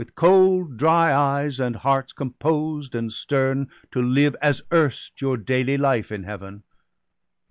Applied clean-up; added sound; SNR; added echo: none; none; none; none.